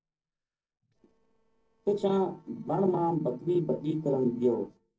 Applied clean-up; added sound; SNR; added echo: neural separator model SepFormer DNS4.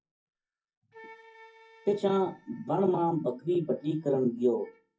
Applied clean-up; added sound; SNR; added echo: classical method WPE with log-MMSE.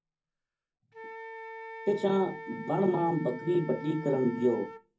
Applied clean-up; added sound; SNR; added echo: none; Wind instrument, woodwind instrument; 13 dB; reverberation time 0.4 s.